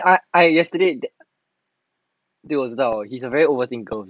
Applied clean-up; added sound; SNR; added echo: none; none; none; none.